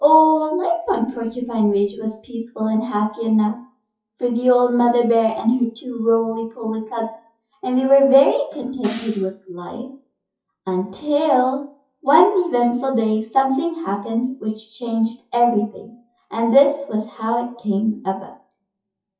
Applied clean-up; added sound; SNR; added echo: classical method WPE with log-MMSE.